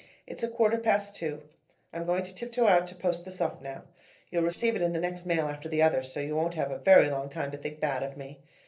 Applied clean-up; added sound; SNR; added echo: neural separator model SepFormer DNS4.